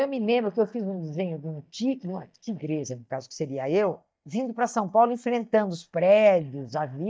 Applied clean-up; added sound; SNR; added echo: neural mask model DeepFilterNet 3.